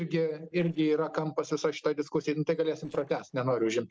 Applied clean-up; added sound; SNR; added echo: neural separator model SepFormer DNS4.